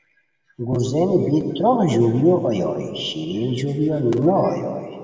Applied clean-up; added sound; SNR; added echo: none; none; none; reverberation time 2.2 s.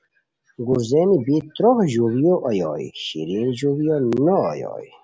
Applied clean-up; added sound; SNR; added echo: none; none; none; none.